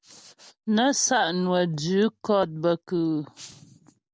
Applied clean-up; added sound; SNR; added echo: none; none; none; none.